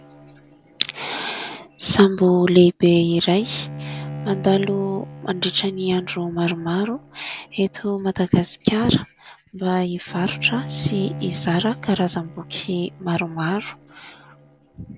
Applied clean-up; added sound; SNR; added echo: none; Bowed string instrument; 15 dB; none.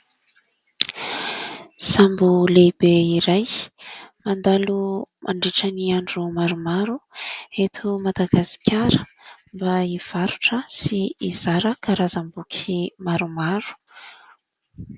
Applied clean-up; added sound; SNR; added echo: none; none; none; none.